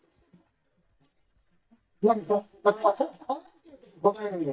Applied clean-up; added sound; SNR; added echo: neural mask model DeepFilterNet 3.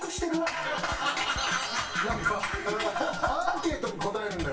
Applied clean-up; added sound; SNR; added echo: none; Drum kit; 14 dB; reverberation time 0.3 s.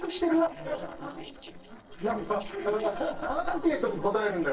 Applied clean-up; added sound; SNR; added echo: neural separator model SepFormer DNS4.